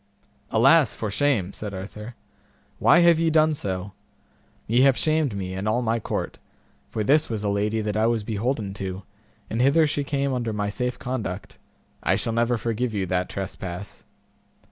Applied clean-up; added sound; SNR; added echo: none; none; none; none.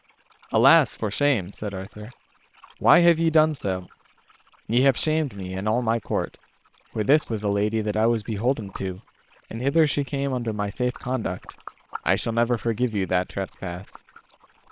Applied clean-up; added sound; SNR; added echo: neural separator model SepFormer WHAM!.